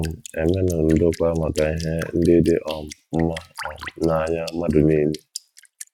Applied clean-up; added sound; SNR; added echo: neural mask model RNNoise.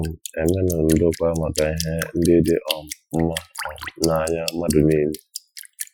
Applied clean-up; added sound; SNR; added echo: classical method Wiener filter.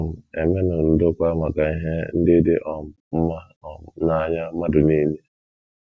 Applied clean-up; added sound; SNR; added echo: none; none; none; none.